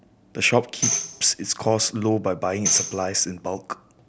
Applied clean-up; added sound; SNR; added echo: none; Tambourine; 5 dB; none.